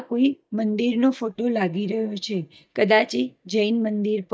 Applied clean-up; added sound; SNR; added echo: neural mask model DeepFilterNet 3.